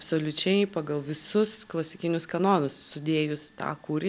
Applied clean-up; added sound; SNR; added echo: none; none; none; none.